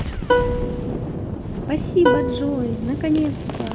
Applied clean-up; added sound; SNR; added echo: none; Plucked string instrument + Boom; -2 dB; none.